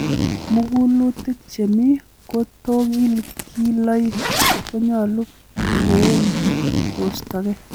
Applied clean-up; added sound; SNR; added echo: none; Zipper (clothing); 3 dB; none.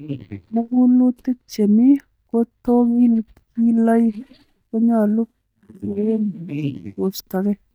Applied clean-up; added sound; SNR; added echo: neural mask model DeepFilterNet 3.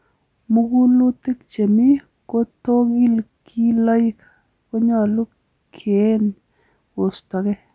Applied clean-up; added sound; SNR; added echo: none; none; none; none.